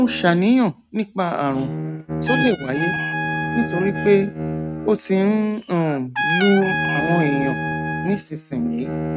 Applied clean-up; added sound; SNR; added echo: neural mask model RNNoise.